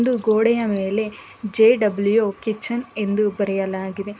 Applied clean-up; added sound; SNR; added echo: none; Chirp, tweet; 19 dB; none.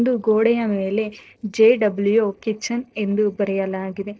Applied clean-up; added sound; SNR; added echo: neural separator model SepFormer DNS4.